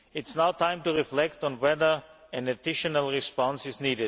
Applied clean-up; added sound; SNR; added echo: none; none; none; none.